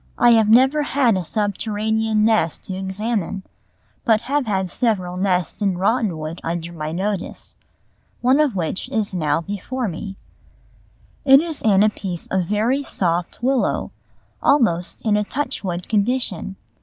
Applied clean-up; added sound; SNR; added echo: none; none; none; none.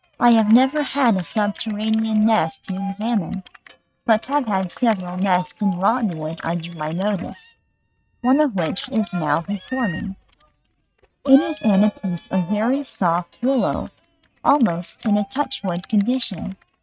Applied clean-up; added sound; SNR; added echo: neural mask model RNNoise.